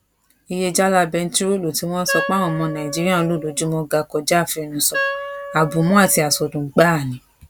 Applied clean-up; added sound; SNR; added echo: none; Wind instrument, woodwind instrument; 9 dB; none.